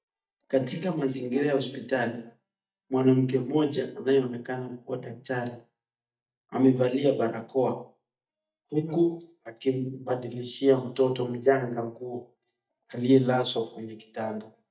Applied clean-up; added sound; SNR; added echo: neural mask model DeepFilterNet 3.